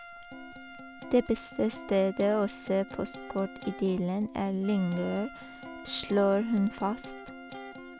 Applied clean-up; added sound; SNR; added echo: none; Electric guitar + Trumpet; 14 dB; none.